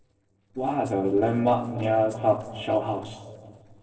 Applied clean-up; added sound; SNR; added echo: neural separator model SepFormer DNS4.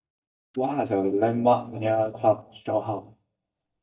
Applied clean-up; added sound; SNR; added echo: neural mask model DeepFilterNet 3.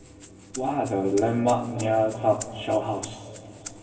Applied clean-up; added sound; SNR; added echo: none; Rattle (instrument); 17 dB; reverberation time 2.8 s.